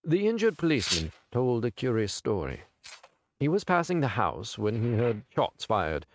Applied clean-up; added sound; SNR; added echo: neural mask model RNNoise.